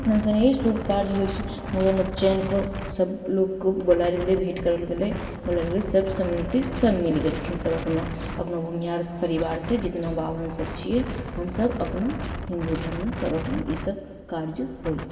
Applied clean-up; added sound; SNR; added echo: none; Wind; 9 dB; reverberation time 2.3 s.